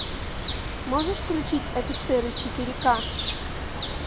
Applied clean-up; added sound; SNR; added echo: none; Bird; 2 dB; none.